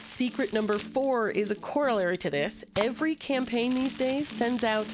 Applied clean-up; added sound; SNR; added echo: none; Crumpling, crinkling; 17 dB; none.